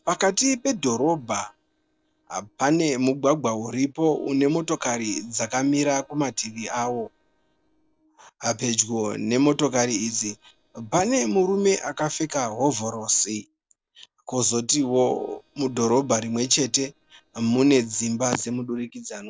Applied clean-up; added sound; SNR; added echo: neural separator model SepFormer DNS4.